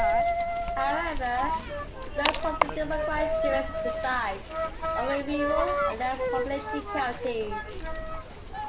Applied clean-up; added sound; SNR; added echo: none; Coin (dropping); -3 dB; none.